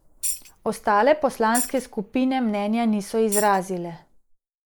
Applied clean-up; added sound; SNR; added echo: neural mask model Resemble Enhance denoiser.